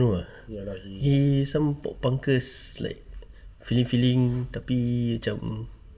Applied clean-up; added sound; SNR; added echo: none; none; none; reverberation time 0.7 s.